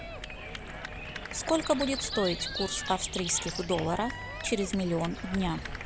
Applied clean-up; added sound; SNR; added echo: none; Cheering / Clapping + Breathing; 8 dB; none.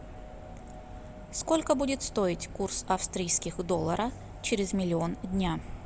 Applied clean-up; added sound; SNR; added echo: none; none; none; none.